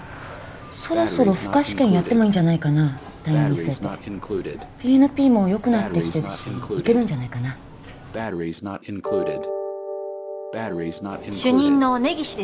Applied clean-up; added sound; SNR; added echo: none; Breathing; 10 dB; none.